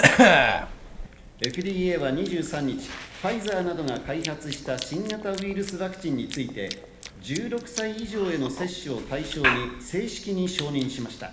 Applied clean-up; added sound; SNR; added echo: none; Chewing, mastication / Cough; -2 dB; reverberation time 1.1 s.